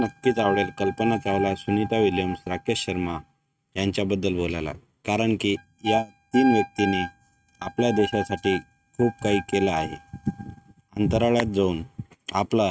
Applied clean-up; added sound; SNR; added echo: neural mask model RNNoise.